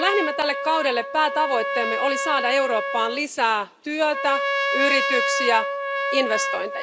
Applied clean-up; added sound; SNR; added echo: none; Trumpet; 2 dB; none.